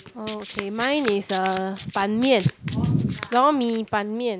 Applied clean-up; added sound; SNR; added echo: none; Domestic sounds, home sounds; 12 dB; none.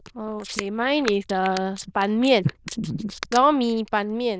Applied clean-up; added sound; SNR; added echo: neural diffusion model UNIVERSE++.